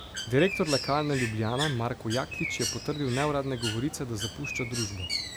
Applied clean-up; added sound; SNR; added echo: none; Bird; 6 dB; none.